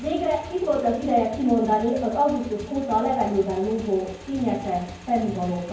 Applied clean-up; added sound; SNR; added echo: none; Motorcycle / Engine; 17 dB; reverberation time 0.9 s.